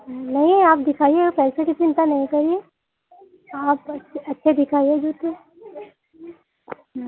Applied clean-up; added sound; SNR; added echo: none; none; none; none.